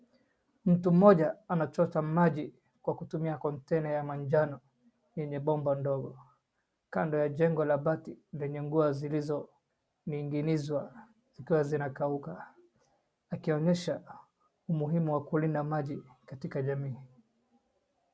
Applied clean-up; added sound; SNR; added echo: none; none; none; none.